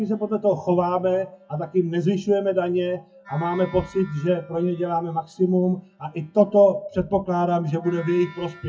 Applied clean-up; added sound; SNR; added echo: classical method WPE with log-MMSE.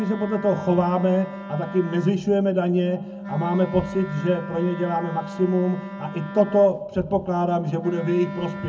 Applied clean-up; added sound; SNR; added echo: none; Wind instrument, woodwind instrument; 12 dB; reverberation time 0.3 s.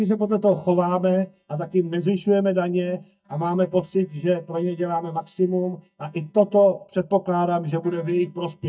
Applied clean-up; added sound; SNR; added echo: neural mask model DeepFilterNet 3.